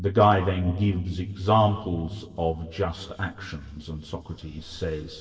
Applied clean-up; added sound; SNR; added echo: neural separator model SepFormer DNS4.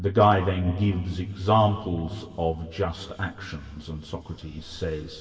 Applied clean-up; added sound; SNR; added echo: none; Bowed string instrument; 20 dB; reverberation time 2.1 s.